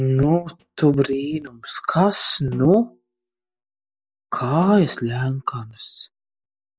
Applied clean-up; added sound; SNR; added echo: neural mask model DeepFilterNet 3.